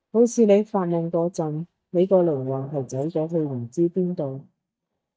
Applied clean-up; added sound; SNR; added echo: neural mask model DeepFilterNet 3.